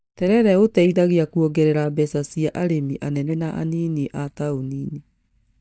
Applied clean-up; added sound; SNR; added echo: neural mask model DeepFilterNet 3.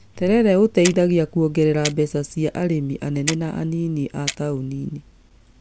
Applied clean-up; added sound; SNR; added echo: none; Clock; 13 dB; none.